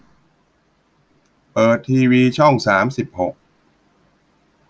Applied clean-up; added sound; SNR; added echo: none; none; none; none.